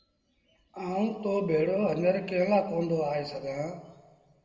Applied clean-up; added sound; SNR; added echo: none; none; none; reverberation time 1.4 s.